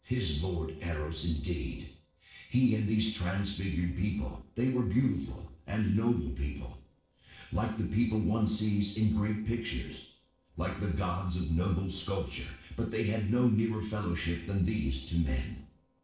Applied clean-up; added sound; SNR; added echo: neural separator model SepFormer DNS4.